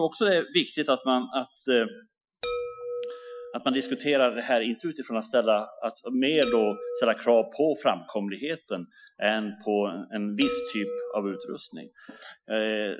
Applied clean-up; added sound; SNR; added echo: classical method Wiener filter.